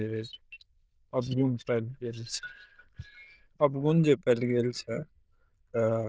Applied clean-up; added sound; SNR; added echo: neural diffusion model UNIVERSE++.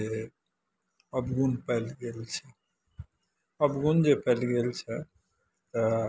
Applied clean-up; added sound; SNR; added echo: none; none; none; none.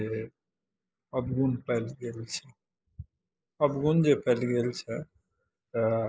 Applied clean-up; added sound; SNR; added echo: neural mask model Resemble Enhance denoiser.